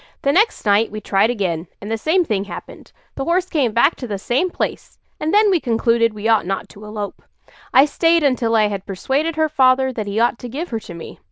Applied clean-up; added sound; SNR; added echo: neural diffusion model UNIVERSE++.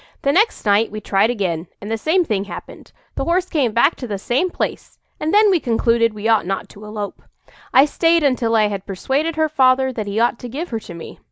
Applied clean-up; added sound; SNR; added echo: none; Bass drum; 16 dB; none.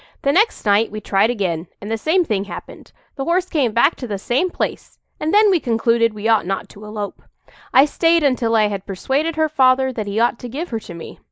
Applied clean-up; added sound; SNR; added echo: neural mask model Resemble Enhance denoiser.